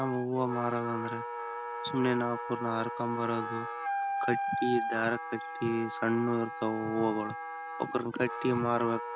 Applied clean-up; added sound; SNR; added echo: none; Wind instrument, woodwind instrument; 5 dB; none.